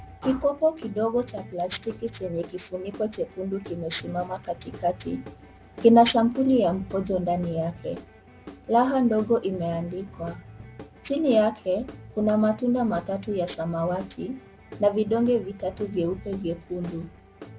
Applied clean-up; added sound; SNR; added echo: none; Guitar / Drum; 19 dB; none.